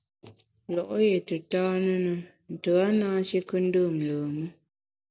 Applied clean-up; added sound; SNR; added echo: none; none; none; none.